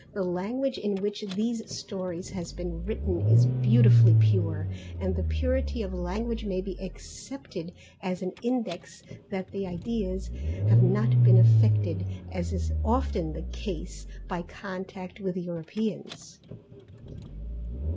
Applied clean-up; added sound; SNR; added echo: none; Engine starting / Car; -5 dB; none.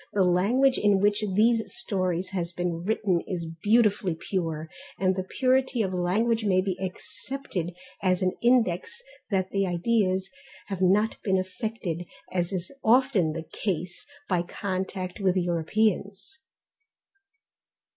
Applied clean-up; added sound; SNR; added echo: none; none; none; none.